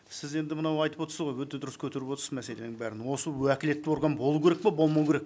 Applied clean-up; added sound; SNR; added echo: none; none; none; none.